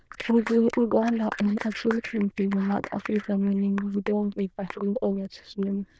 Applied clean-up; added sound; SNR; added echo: neural diffusion model UNIVERSE++.